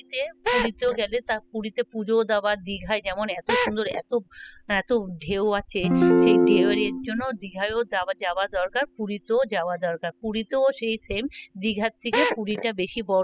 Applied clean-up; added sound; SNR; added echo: classical method spectral subtraction.